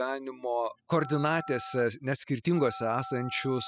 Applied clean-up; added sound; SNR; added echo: classical method spectral subtraction.